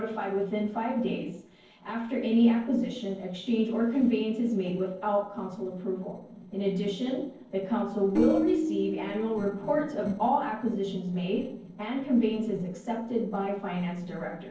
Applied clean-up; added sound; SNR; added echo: neural separator model SepFormer DNS4.